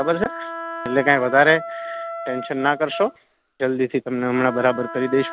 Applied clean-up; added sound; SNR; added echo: none; Wind instrument, woodwind instrument; 11 dB; none.